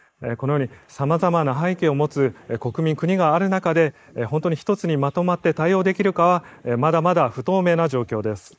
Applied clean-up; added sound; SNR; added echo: neural mask model Resemble Enhance denoiser.